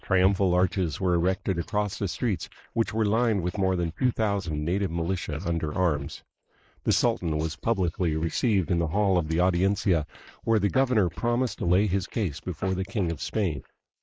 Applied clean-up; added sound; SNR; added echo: neural mask model Resemble Enhance denoiser.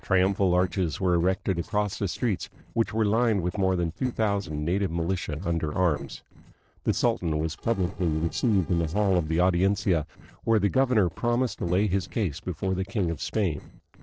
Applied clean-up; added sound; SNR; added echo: neural separator model SepFormer DNS4.